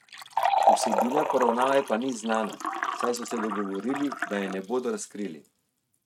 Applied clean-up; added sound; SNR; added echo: neural mask model RNNoise.